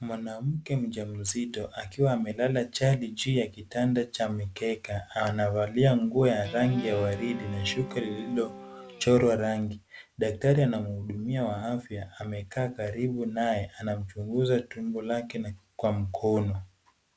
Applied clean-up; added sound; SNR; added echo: none; Guitar; 12 dB; none.